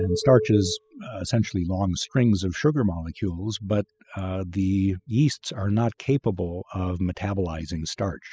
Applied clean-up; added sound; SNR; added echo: classical method spectral subtraction.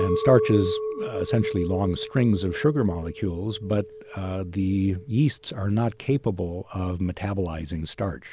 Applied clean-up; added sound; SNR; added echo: none; Chink, clink; 8 dB; none.